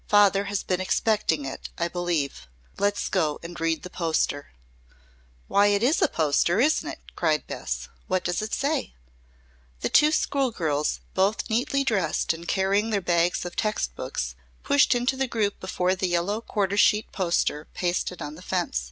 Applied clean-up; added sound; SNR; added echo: none; none; none; none.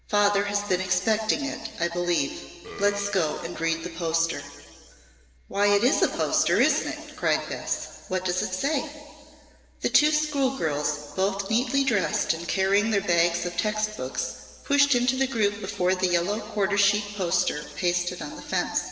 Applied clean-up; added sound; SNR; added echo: none; Burping, eructation; 16 dB; reverberation time 2.1 s.